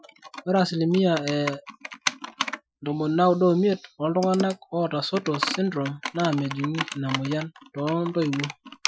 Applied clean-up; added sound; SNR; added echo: classical method Wiener filter.